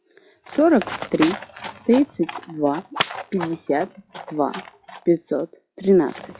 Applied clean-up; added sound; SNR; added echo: classical method log-MMSE.